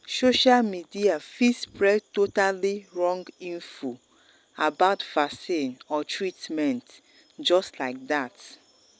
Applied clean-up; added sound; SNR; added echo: none; none; none; none.